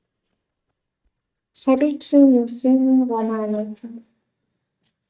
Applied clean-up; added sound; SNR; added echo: neural mask model DeepFilterNet 3.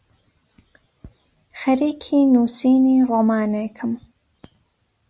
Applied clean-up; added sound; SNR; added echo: none; none; none; none.